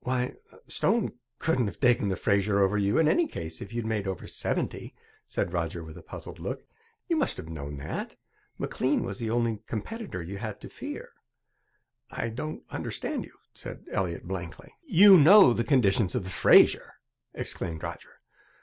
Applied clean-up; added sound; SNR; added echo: none; none; none; none.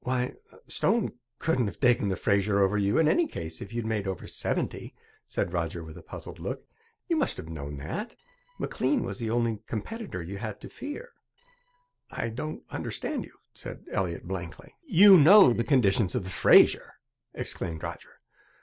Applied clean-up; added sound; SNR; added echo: neural separator model SepFormer DNS4.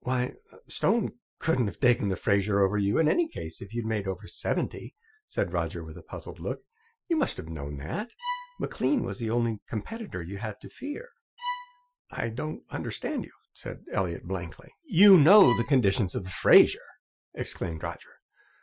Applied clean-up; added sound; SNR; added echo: classical method Wiener filter.